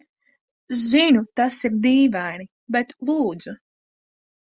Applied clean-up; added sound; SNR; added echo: none; none; none; none.